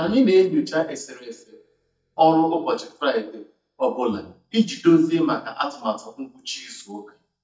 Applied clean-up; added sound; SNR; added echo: neural mask model DeepFilterNet 3.